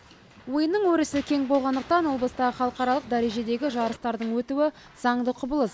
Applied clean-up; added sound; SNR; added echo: none; none; none; none.